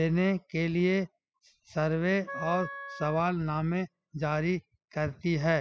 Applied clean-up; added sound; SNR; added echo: classical method spectral subtraction.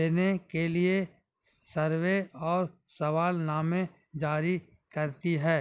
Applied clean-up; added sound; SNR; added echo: neural mask model Resemble Enhance denoiser.